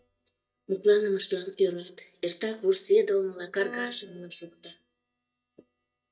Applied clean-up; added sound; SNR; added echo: neural mask model DeepFilterNet 3.